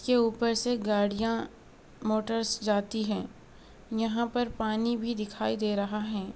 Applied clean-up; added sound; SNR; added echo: none; none; none; none.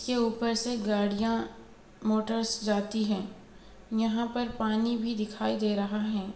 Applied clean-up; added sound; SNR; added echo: none; none; none; reverberation time 0.8 s.